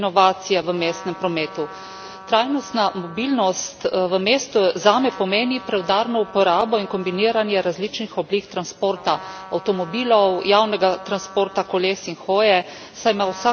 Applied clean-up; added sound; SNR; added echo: none; Trumpet; 19 dB; none.